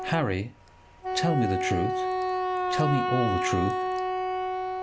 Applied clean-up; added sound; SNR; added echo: none; Wind instrument, woodwind instrument; -1 dB; none.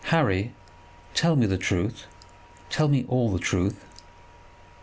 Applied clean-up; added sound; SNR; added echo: none; none; none; none.